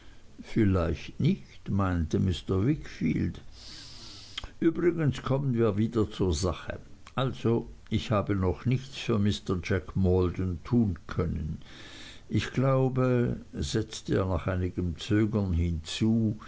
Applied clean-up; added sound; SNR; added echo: none; none; none; none.